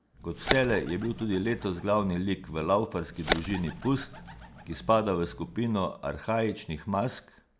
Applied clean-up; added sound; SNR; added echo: none; Bird; 8 dB; none.